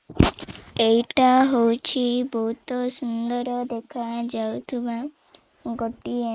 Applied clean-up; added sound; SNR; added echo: neural mask model Resemble Enhance denoiser.